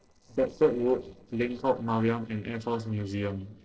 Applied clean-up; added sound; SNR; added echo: neural separator model SepFormer DNS4.